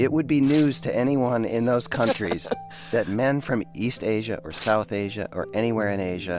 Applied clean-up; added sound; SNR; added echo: none; Tearing; 18 dB; none.